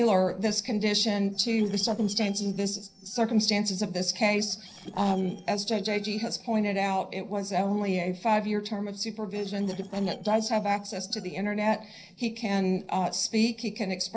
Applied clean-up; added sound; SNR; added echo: neural separator model SepFormer DNS4.